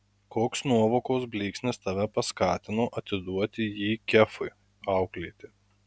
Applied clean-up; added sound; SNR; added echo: none; none; none; none.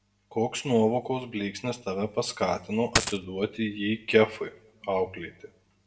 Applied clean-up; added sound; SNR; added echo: none; Coin (dropping); -2 dB; reverberation time 0.4 s.